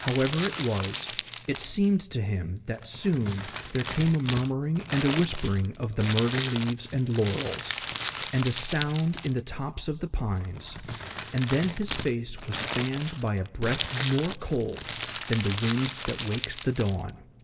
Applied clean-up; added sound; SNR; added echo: none; Crumpling, crinkling; 6 dB; reverberation time 2.0 s.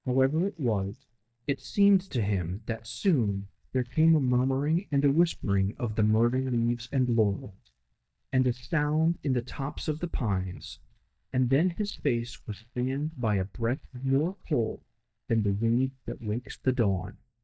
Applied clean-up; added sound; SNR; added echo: neural mask model DeepFilterNet 3.